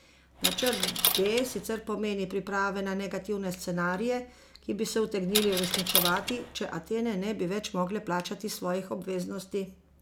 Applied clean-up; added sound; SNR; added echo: none; Coin (dropping); 0 dB; none.